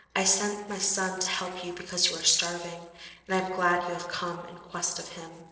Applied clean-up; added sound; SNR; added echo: neural separator model SepFormer DNS4.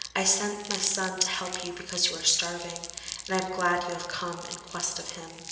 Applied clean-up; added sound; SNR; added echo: none; Crumpling, crinkling; 10 dB; reverberation time 1.4 s.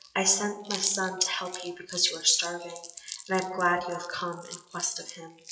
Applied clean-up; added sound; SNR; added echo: classical method WPE with log-MMSE.